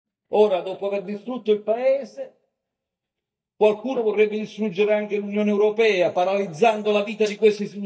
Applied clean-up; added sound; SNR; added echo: neural mask model DeepFilterNet 3.